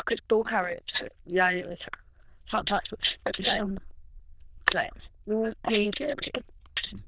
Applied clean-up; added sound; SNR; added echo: neural diffusion model UNIVERSE++.